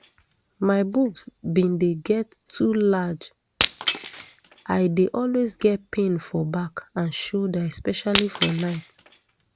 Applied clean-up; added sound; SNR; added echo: none; Shatter; 10 dB; none.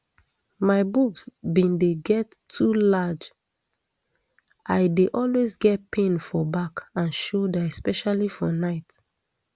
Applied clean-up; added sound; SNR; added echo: none; none; none; none.